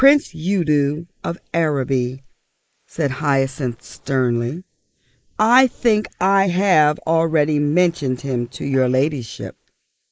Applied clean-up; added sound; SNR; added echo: neural mask model Resemble Enhance denoiser.